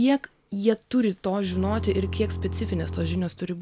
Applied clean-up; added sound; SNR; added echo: none; Bowed string instrument; 5 dB; none.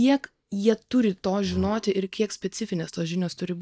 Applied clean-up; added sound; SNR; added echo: neural mask model DeepFilterNet 3.